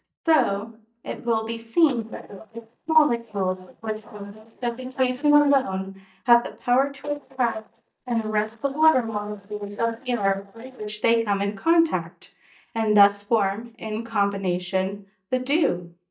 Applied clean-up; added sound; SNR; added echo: neural mask model DeepFilterNet 3.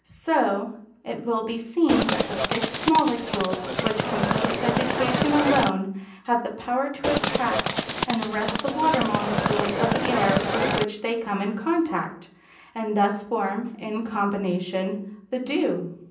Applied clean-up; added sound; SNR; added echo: none; Livestock, farm animals, working animals; 0 dB; reverberation time 0.6 s.